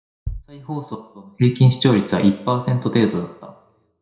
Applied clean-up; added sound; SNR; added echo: none; Bass drum; 17 dB; reverberation time 0.6 s.